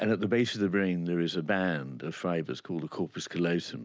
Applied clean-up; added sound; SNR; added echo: none; none; none; none.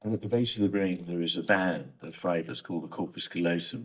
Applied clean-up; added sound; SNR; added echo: neural mask model DeepFilterNet 3.